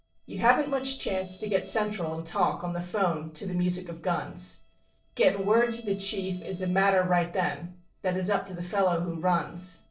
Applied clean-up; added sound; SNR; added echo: neural separator model SepFormer DNS4.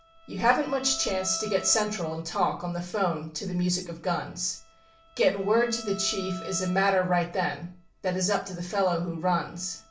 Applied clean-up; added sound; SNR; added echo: none; Bowed string instrument; 19 dB; reverberation time 0.3 s.